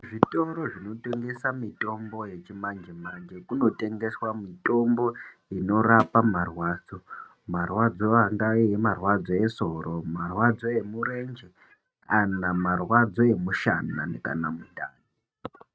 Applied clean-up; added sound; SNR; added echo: neural mask model RNNoise.